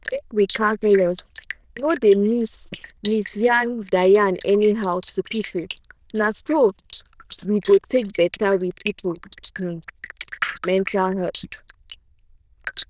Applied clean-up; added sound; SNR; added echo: neural diffusion model UNIVERSE++.